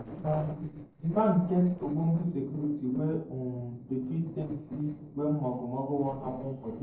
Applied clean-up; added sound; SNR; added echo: neural separator model SepFormer DNS4.